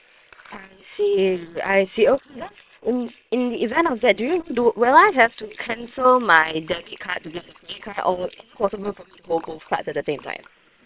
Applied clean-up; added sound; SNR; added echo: neural separator model SepFormer WHAM!.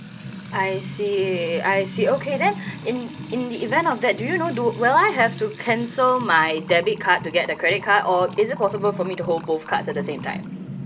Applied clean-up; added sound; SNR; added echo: none; Trickle, dribble / Water tap, faucet / Music; 11 dB; none.